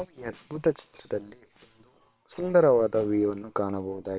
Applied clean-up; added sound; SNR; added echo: neural separator model SepFormer WHAM!.